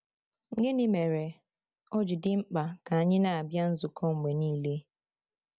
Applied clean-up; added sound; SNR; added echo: none; none; none; none.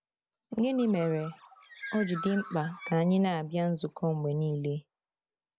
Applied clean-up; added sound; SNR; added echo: none; Bird; 16 dB; none.